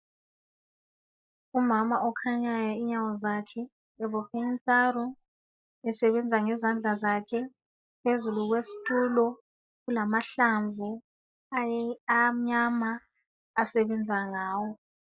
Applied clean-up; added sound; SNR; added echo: neural mask model Resemble Enhance denoiser.